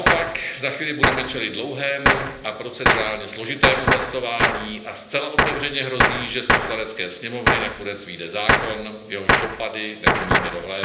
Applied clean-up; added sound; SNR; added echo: none; Gunshot, gunfire; -4 dB; reverberation time 0.7 s.